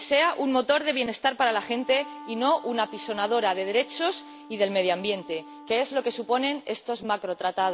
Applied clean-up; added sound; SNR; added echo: none; Wind instrument, woodwind instrument; 19 dB; none.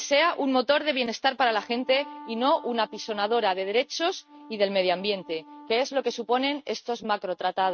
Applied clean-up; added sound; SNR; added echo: neural mask model RNNoise.